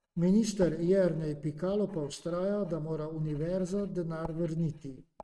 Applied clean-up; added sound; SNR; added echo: neural mask model RNNoise.